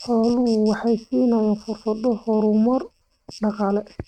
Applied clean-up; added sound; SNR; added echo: neural mask model RNNoise.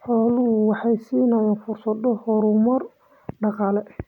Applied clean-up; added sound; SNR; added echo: none; none; none; none.